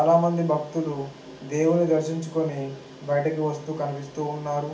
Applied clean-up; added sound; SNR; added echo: none; none; none; reverberation time 0.4 s.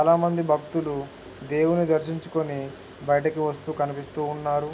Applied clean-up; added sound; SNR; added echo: none; none; none; none.